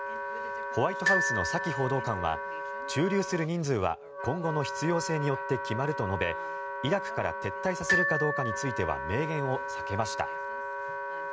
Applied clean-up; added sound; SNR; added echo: none; Glockenspiel + Wind instrument, woodwind instrument; 2 dB; none.